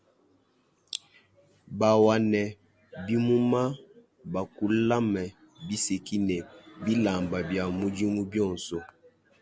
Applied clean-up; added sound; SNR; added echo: none; none; none; none.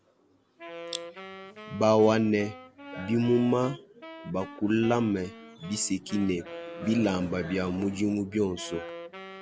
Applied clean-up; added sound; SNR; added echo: none; Wind instrument, woodwind instrument; 16 dB; none.